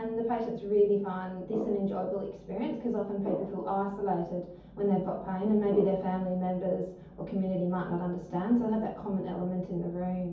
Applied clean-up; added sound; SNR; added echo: none; Brass instrument; 13 dB; reverberation time 0.6 s.